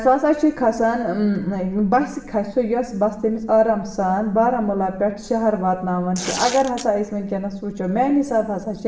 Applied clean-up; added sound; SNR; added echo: none; Tearing; 9 dB; reverberation time 0.9 s.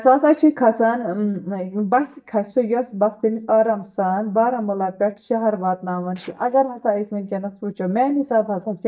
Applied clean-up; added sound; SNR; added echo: neural mask model DeepFilterNet 3.